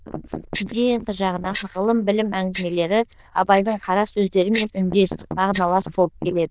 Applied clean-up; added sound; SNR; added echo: neural diffusion model UNIVERSE++.